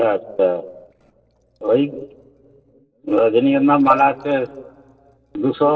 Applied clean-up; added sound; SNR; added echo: neural separator model SepFormer DNS4.